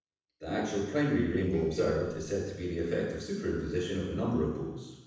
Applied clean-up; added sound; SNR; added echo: neural separator model SepFormer DNS4.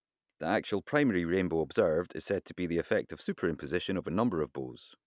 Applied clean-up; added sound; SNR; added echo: none; none; none; none.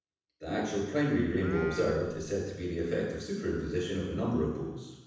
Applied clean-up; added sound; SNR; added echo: none; Livestock, farm animals, working animals; 12 dB; reverberation time 1.1 s.